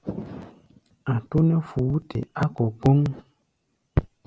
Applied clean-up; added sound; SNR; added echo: none; none; none; none.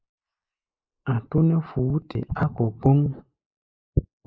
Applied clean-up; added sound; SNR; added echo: neural mask model Resemble Enhance denoiser.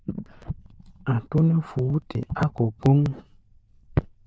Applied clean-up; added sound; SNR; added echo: neural diffusion model UNIVERSE++.